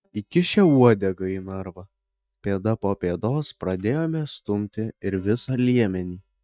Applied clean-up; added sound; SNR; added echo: neural mask model DeepFilterNet 3.